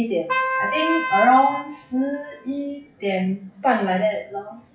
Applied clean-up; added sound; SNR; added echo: classical method WPE with log-MMSE.